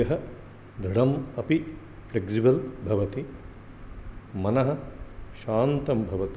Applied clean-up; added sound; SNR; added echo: none; none; none; none.